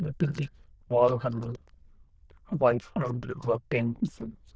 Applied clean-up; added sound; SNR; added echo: neural diffusion model UNIVERSE++.